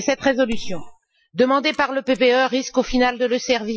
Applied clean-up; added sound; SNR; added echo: classical method Wiener filter.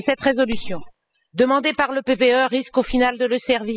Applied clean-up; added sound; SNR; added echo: classical method spectral subtraction.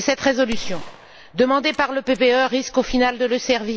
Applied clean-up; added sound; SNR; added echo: none; Gunshot, gunfire; 13 dB; none.